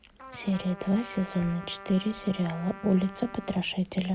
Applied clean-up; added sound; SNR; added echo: none; Trumpet; 16 dB; none.